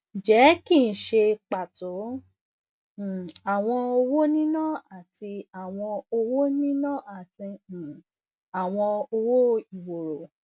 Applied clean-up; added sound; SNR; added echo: none; none; none; none.